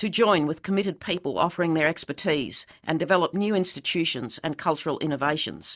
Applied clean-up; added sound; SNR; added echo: none; none; none; none.